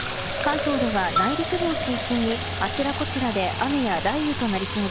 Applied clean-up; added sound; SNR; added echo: none; Marimba, xylophone + Fill (with liquid); 2 dB; none.